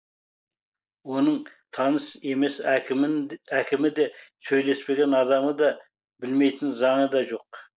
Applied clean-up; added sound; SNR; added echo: neural mask model Resemble Enhance denoiser.